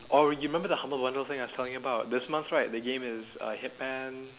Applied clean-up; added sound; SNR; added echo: none; none; none; none.